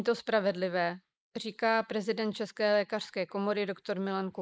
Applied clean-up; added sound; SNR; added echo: neural mask model Resemble Enhance denoiser.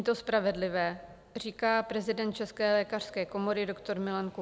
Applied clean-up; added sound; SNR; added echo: none; none; none; none.